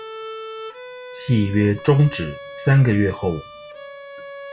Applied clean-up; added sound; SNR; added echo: none; Bowed string instrument; 15 dB; none.